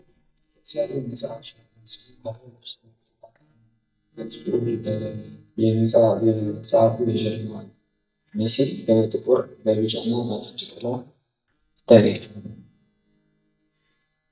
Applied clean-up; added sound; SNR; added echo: neural mask model DeepFilterNet 3.